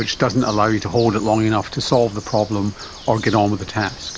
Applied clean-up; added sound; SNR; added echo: none; Bird; 17 dB; none.